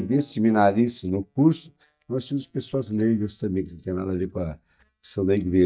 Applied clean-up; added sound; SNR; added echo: neural mask model DeepFilterNet 3.